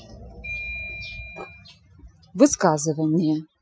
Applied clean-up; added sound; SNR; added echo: classical method Wiener filter.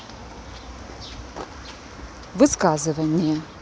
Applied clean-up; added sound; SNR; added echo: none; none; none; none.